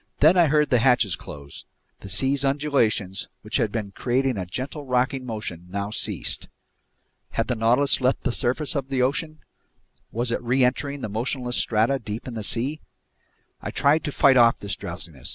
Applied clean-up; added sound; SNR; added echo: none; none; none; none.